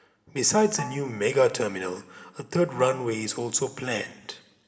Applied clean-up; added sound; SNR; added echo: none; Bowed string instrument; 17 dB; reverberation time 1.0 s.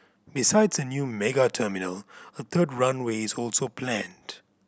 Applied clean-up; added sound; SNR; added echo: none; none; none; none.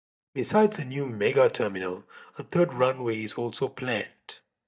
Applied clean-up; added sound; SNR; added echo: neural mask model DeepFilterNet 3.